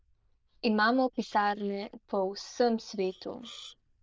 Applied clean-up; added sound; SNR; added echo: neural diffusion model UNIVERSE++.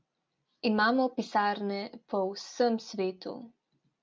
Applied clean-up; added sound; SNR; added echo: none; none; none; none.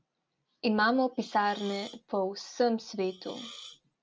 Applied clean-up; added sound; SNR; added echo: none; Hiss; 18 dB; none.